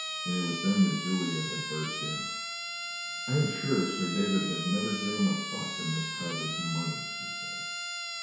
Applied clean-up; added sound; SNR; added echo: none; Siren; 4 dB; reverberation time 1.0 s.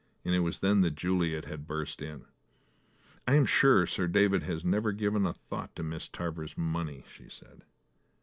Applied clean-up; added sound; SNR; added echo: none; none; none; none.